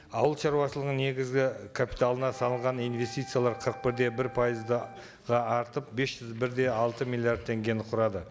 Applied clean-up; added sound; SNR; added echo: none; Wind instrument, woodwind instrument; 17 dB; none.